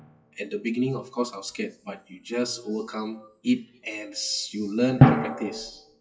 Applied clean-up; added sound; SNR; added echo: classical method WPE with log-MMSE.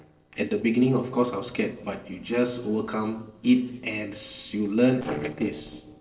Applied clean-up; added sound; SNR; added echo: neural separator model SepFormer DNS4.